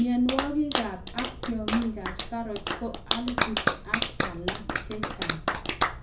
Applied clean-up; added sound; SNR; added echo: none; Clapping; -1 dB; reverberation time 0.4 s.